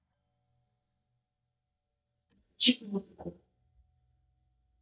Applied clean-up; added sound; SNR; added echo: neural mask model DeepFilterNet 3.